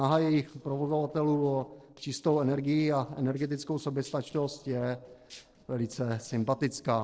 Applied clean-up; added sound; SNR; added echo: neural separator model SepFormer DNS4.